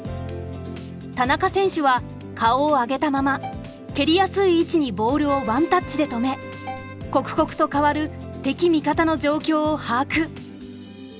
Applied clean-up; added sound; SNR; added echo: none; Keyboard (musical) + Bowed string instrument; 17 dB; none.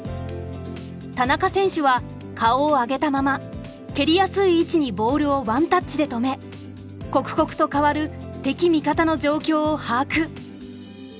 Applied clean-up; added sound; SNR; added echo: none; none; none; none.